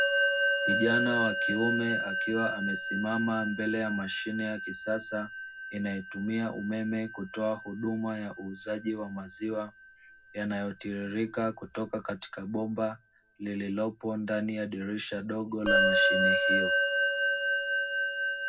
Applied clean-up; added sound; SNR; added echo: none; Musical instrument; -1 dB; reverberation time 0.3 s.